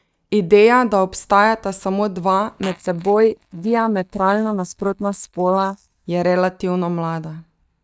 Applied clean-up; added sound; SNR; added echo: neural mask model DeepFilterNet 3.